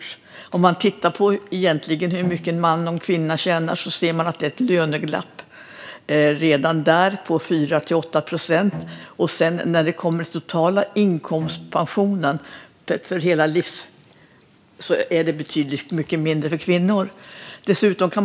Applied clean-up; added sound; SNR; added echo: none; Bowed string instrument; 16 dB; none.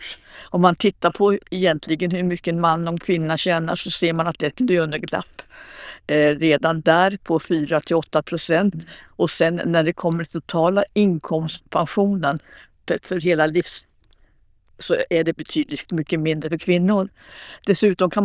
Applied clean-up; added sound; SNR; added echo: neural diffusion model UNIVERSE++.